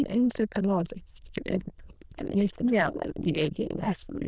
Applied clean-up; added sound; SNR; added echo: neural diffusion model UNIVERSE++.